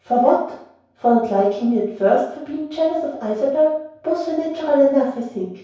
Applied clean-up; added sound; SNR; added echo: none; none; none; reverberation time 0.6 s.